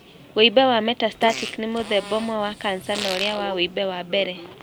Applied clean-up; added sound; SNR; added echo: none; Fart; 12 dB; none.